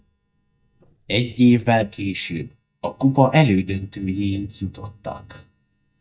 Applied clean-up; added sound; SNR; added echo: neural mask model DeepFilterNet 3.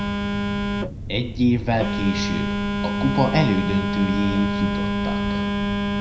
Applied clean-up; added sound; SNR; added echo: none; Telephone; -1 dB; reverberation time 0.5 s.